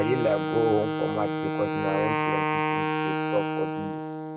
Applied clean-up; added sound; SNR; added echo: neural mask model RNNoise.